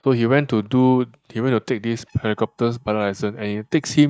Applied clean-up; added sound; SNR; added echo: neural mask model DeepFilterNet 3.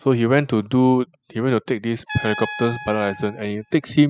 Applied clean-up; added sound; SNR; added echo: classical method spectral subtraction.